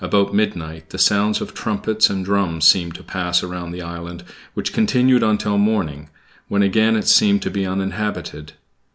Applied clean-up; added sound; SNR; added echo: none; none; none; none.